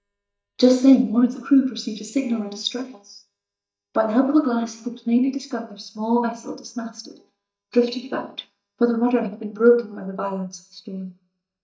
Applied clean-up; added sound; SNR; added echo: neural mask model DeepFilterNet 3.